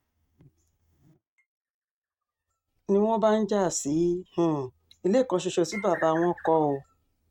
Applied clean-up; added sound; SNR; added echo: neural mask model RNNoise.